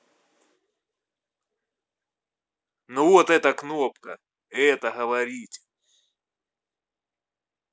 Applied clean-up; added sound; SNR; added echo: none; none; none; none.